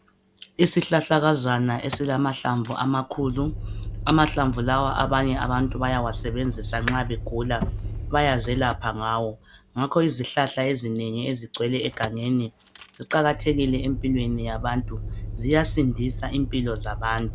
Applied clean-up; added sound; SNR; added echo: none; Motor vehicle (road); 8 dB; none.